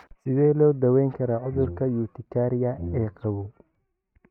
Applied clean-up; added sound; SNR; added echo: neural mask model RNNoise.